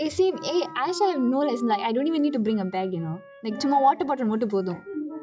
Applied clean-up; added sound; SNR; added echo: classical method log-MMSE.